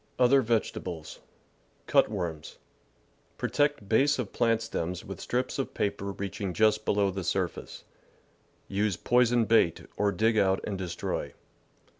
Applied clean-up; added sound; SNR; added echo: none; none; none; none.